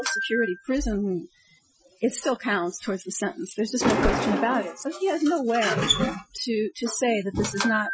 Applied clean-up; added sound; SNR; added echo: classical method Wiener filter.